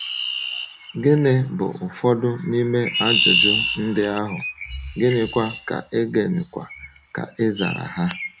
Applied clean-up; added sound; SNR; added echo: none; Chirp, tweet; 4 dB; none.